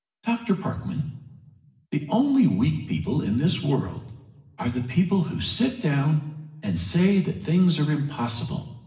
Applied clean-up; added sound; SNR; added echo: none; none; none; reverberation time 1.0 s.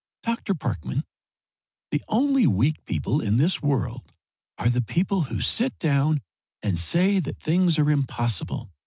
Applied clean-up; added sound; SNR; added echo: none; none; none; none.